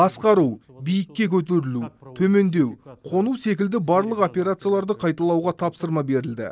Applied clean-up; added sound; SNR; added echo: none; none; none; none.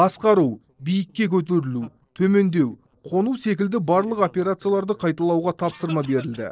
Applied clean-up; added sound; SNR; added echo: neural separator model SepFormer DNS4.